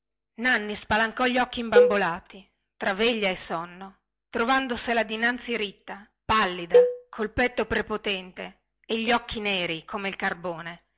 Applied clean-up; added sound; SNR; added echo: neural mask model DeepFilterNet 3.